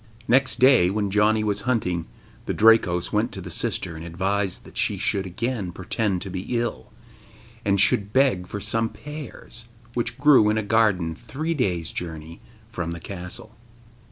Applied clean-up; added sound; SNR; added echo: none; none; none; none.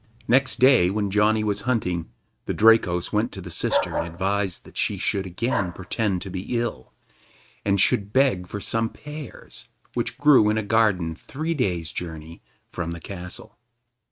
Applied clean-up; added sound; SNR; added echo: neural mask model RNNoise.